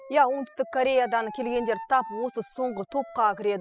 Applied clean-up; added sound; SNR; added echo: classical method spectral subtraction.